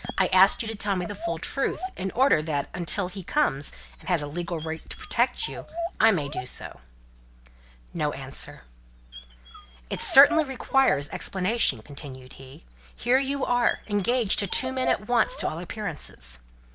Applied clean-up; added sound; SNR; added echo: none; Dog; 12 dB; none.